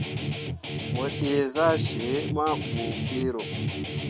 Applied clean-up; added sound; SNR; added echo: none; Guitar; 2 dB; none.